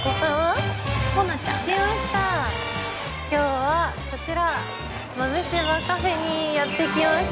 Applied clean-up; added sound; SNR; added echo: none; none; none; none.